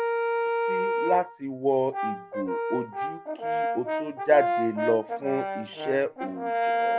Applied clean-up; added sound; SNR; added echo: none; Brass instrument; 0 dB; none.